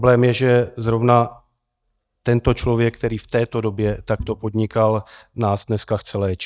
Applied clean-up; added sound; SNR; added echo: neural mask model DeepFilterNet 3.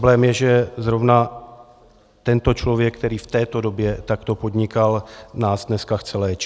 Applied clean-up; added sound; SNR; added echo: none; none; none; none.